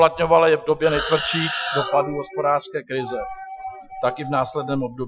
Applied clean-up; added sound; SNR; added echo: classical method Wiener filter.